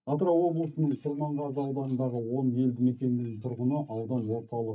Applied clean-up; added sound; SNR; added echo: neural mask model DeepFilterNet 3.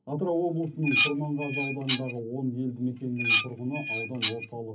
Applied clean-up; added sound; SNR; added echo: none; Dishes, pots, and pans; 1 dB; reverberation time 0.3 s.